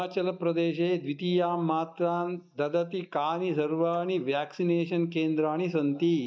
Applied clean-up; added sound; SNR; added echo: neural mask model DeepFilterNet 3.